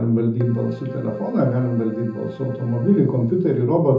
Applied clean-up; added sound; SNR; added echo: none; Keyboard (musical); 18 dB; reverberation time 0.6 s.